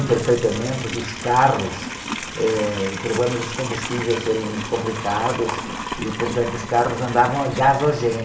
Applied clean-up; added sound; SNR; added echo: none; Livestock, farm animals, working animals; 8 dB; reverberation time 0.8 s.